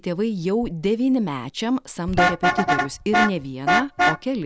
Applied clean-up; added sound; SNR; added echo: none; Vehicle horn, car horn, honking; 0 dB; none.